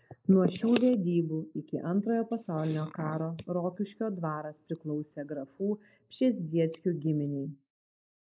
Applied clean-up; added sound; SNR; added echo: neural mask model Resemble Enhance denoiser.